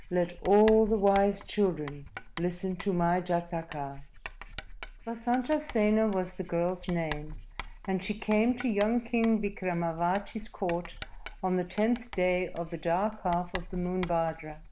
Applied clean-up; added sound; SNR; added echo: none; Writing; 14 dB; none.